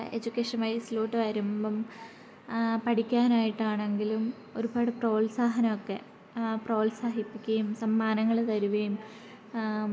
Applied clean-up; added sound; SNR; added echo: none; none; none; none.